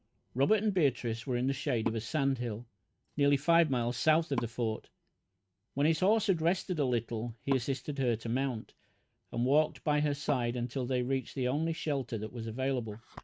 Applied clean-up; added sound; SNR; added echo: neural mask model RNNoise.